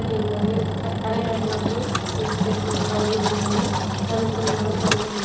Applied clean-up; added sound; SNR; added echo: none; Engine; -3 dB; reverberation time 2.2 s.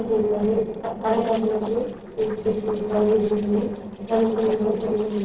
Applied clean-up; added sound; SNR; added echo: neural separator model SepFormer DNS4.